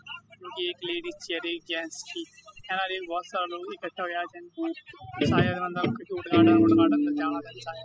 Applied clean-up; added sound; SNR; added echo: classical method spectral subtraction.